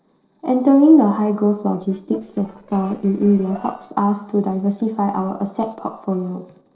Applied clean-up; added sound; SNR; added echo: neural separator model SepFormer DNS4.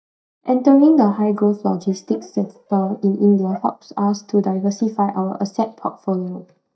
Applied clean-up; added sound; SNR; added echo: neural mask model DeepFilterNet 3.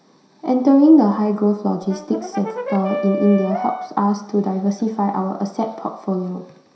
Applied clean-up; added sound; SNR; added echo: none; Brass instrument; 8 dB; reverberation time 0.7 s.